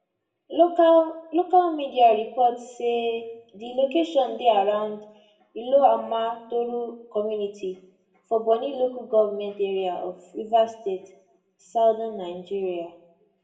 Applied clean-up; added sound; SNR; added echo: none; none; none; reverberation time 0.6 s.